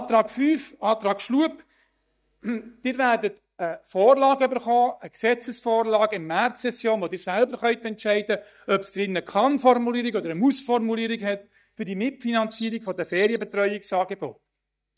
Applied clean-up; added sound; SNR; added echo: neural mask model DeepFilterNet 3.